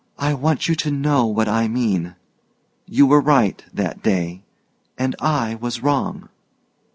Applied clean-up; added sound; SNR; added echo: none; none; none; none.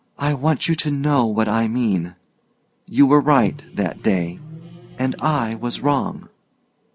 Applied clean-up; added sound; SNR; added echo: none; Microwave oven; 17 dB; none.